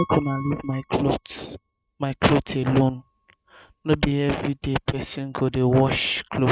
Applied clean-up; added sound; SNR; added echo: neural mask model RNNoise.